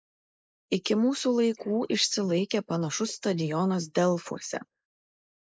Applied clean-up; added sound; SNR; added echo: neural mask model Resemble Enhance denoiser.